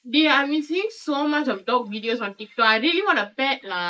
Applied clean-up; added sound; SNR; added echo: neural mask model Resemble Enhance denoiser.